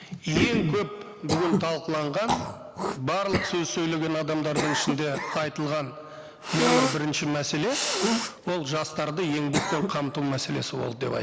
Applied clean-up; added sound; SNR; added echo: none; Cough; 3 dB; none.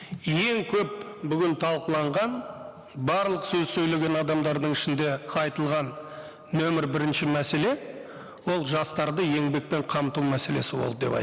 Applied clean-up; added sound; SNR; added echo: none; none; none; none.